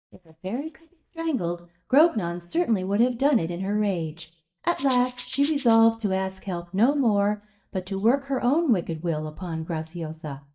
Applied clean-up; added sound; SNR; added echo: neural mask model DeepFilterNet 3.